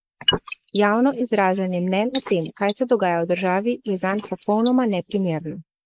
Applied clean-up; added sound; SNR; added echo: neural mask model Resemble Enhance denoiser.